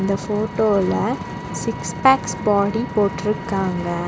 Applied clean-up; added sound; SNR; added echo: none; Vehicle; 8 dB; none.